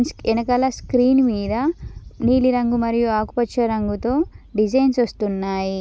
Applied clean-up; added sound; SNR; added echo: none; none; none; none.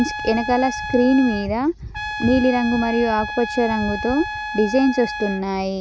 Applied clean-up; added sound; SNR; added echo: none; Trumpet; 9 dB; none.